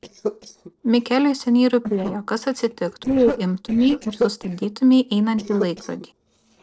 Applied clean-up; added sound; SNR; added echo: neural separator model SepFormer DNS4.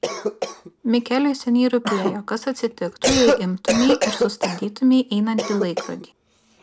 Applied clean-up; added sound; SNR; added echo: none; Cough; 4 dB; none.